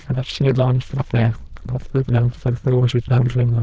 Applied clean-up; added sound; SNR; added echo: neural diffusion model UNIVERSE++.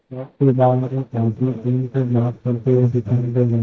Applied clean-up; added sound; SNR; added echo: neural mask model DeepFilterNet 3.